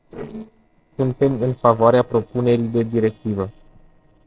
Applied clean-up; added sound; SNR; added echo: neural separator model SepFormer DNS4.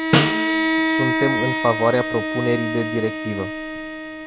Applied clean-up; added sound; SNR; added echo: none; Bowed string instrument + Snare drum; -2 dB; none.